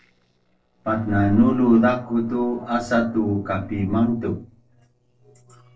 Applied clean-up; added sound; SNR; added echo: neural separator model SepFormer DNS4.